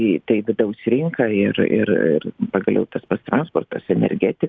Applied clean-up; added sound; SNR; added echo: none; none; none; none.